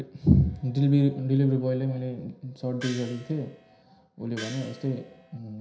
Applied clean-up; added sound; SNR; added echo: none; Gong; 17 dB; reverberation time 0.5 s.